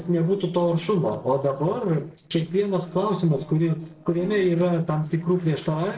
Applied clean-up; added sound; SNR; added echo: neural separator model SepFormer DNS4.